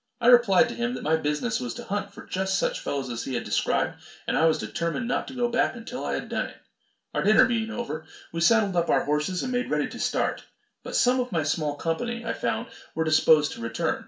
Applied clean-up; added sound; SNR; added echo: none; none; none; reverberation time 0.3 s.